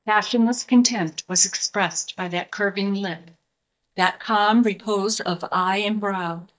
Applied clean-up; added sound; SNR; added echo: neural mask model DeepFilterNet 3.